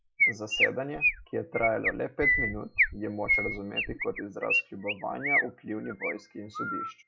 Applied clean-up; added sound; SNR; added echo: classical method log-MMSE.